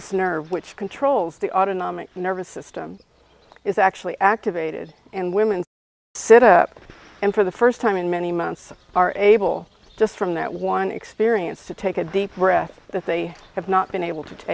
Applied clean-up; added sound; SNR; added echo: none; none; none; none.